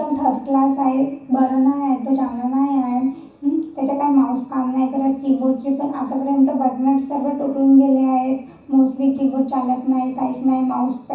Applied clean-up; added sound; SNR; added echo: none; none; none; reverberation time 0.7 s.